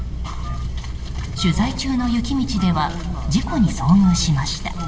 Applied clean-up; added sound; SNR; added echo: none; Telephone; 6 dB; reverberation time 2.1 s.